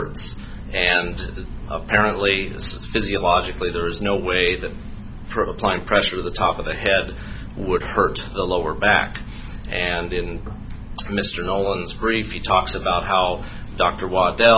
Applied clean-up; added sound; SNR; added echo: none; none; none; none.